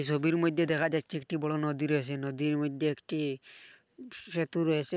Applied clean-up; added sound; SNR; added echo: none; none; none; none.